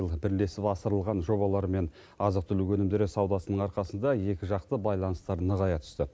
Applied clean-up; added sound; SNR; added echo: none; none; none; none.